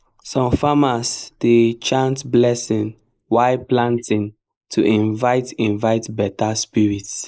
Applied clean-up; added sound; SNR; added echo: neural mask model Resemble Enhance denoiser.